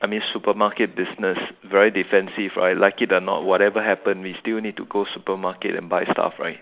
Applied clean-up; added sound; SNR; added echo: neural mask model Resemble Enhance denoiser.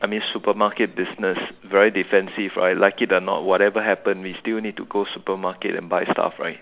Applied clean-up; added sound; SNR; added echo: none; none; none; none.